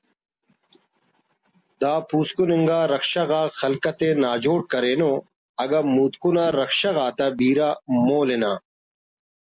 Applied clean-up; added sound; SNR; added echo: none; none; none; none.